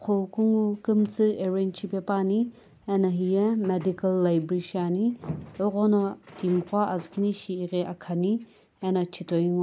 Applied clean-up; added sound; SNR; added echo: none; none; none; none.